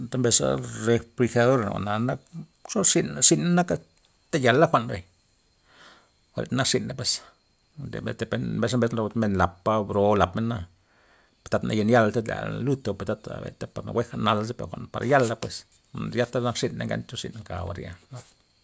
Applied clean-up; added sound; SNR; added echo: none; none; none; none.